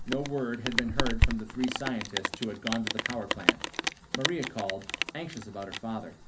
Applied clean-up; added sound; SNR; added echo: none; Rain; -3 dB; reverberation time 0.3 s.